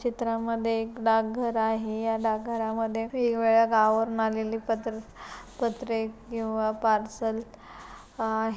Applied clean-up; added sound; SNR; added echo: none; none; none; none.